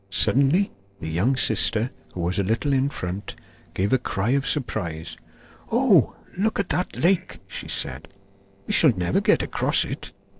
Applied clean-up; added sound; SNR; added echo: neural separator model SepFormer DNS4.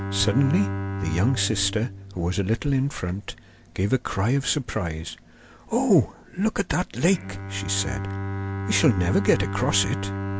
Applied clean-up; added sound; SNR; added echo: none; Bowed string instrument; 7 dB; none.